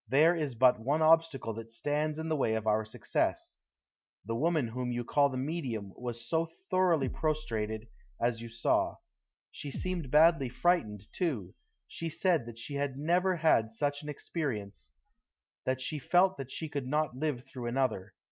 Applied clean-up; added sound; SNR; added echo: none; Bass drum; 12 dB; none.